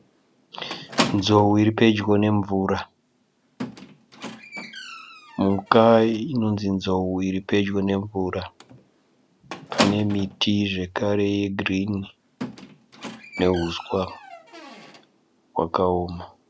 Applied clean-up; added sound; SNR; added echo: none; Squeak; 12 dB; none.